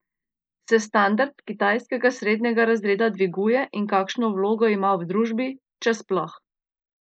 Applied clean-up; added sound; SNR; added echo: neural mask model Resemble Enhance denoiser.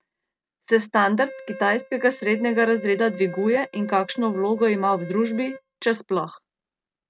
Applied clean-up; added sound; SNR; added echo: neural mask model RNNoise.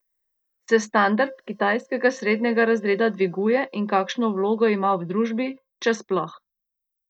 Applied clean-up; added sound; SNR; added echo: neural mask model DeepFilterNet 3.